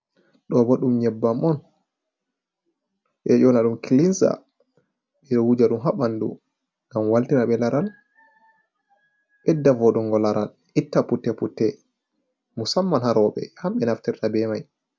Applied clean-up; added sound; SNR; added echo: none; none; none; none.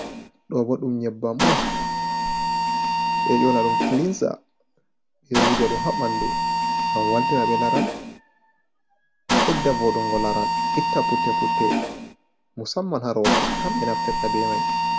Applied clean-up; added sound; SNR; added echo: none; Mechanisms; -3 dB; none.